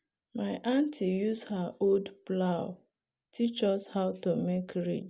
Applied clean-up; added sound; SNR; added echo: none; none; none; none.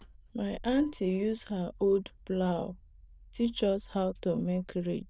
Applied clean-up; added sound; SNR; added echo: neural diffusion model UNIVERSE++.